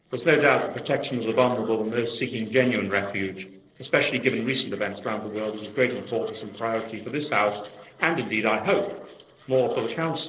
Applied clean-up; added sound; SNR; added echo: neural separator model SepFormer DNS4.